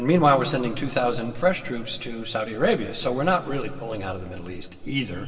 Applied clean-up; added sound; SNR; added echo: none; none; none; reverberation time 2.4 s.